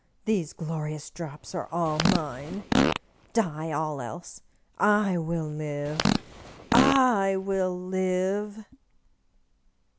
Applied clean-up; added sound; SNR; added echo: none; Fart; 0 dB; none.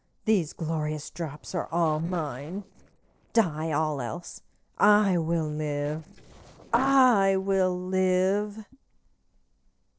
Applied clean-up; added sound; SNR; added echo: neural separator model SepFormer DNS4.